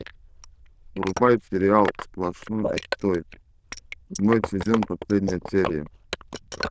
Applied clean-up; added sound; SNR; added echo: neural diffusion model UNIVERSE++.